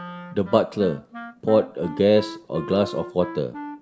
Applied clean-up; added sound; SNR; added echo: none; Wind instrument, woodwind instrument; 14 dB; none.